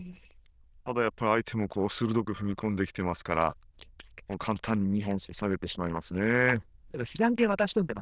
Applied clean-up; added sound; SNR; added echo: neural diffusion model UNIVERSE++.